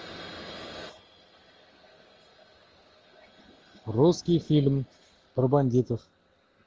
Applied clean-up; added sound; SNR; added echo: none; none; none; none.